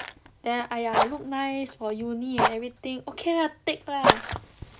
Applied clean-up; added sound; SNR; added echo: none; Fire; 0 dB; none.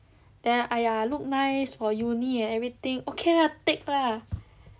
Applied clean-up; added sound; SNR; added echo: none; none; none; none.